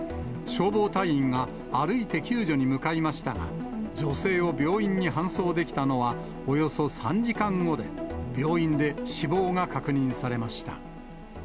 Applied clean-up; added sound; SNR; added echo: none; none; none; none.